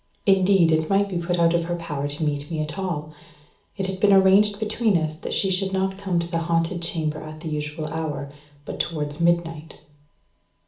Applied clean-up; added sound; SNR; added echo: none; none; none; reverberation time 0.4 s.